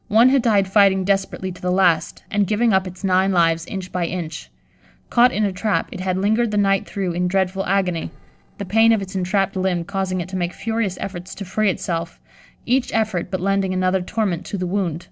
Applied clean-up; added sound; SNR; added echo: neural separator model SepFormer DNS4.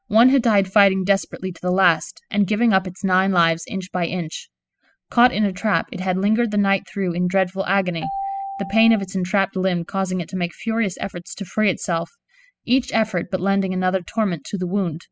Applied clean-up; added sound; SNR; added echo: classical method spectral subtraction.